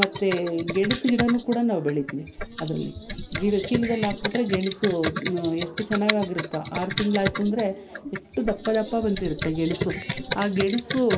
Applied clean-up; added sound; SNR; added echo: none; Computer keyboard; 7 dB; none.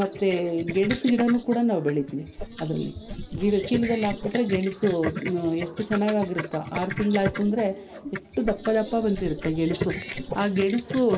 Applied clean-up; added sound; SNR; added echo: neural mask model Resemble Enhance denoiser.